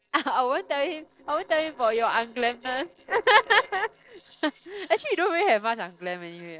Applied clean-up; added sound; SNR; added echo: neural separator model SepFormer DNS4.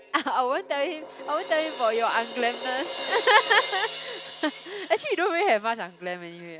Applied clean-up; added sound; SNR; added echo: none; Crash cymbal; 10 dB; none.